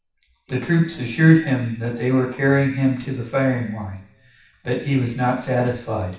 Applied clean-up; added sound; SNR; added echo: none; none; none; reverberation time 0.7 s.